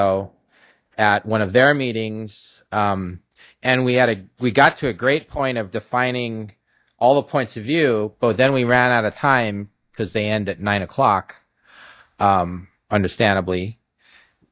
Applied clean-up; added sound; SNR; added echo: neural mask model DeepFilterNet 3.